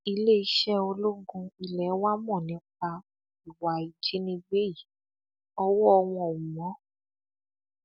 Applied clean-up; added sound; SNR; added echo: none; none; none; none.